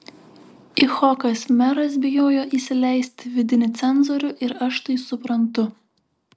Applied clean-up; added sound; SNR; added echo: none; none; none; none.